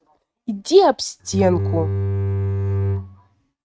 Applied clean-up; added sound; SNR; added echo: neural mask model RNNoise.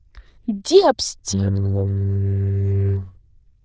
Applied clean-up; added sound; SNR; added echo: neural diffusion model UNIVERSE++.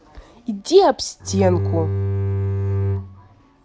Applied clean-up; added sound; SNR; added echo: none; Bowed string instrument; 0 dB; none.